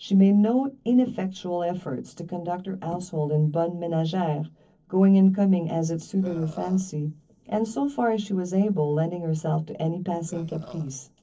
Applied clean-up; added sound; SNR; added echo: neural separator model SepFormer DNS4.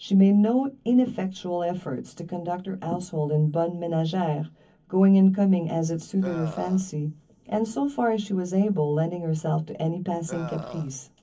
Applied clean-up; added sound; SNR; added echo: none; Burping, eructation; 14 dB; reverberation time 0.3 s.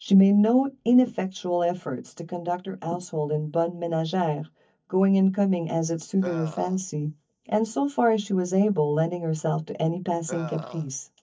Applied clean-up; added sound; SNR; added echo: neural mask model DeepFilterNet 3.